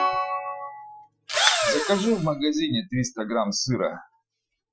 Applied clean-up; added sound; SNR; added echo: classical method Wiener filter.